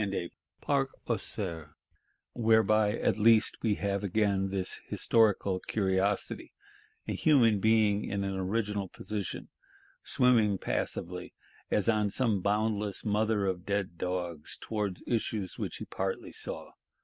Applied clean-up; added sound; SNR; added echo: none; none; none; none.